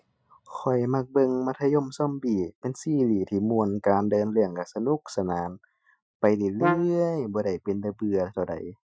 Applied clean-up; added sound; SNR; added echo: classical method Wiener filter.